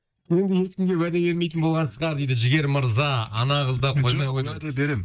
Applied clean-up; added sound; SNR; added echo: neural mask model DeepFilterNet 3.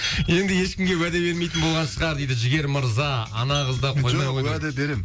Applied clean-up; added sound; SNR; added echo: none; Glass; 18 dB; none.